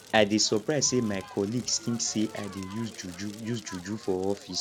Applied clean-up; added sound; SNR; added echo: none; Crackle; 18 dB; none.